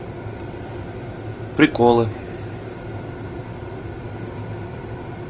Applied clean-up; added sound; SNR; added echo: none; none; none; none.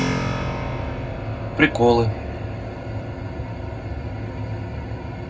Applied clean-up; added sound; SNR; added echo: none; Keyboard (musical); 7 dB; reverberation time 0.3 s.